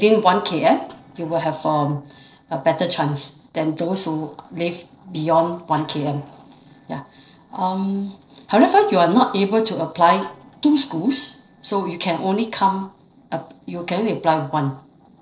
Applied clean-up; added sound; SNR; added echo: neural separator model SepFormer DNS4.